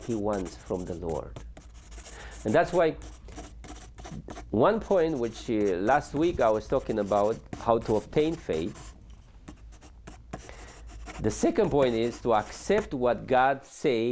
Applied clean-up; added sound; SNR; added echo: none; Writing; 16 dB; none.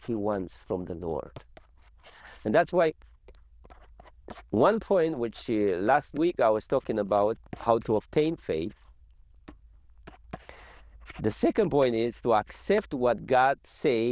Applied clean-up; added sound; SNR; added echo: neural diffusion model UNIVERSE++.